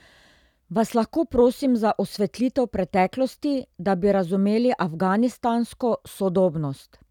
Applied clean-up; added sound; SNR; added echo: none; none; none; none.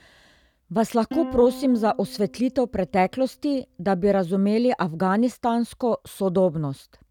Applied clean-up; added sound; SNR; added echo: none; Plucked string instrument; 16 dB; none.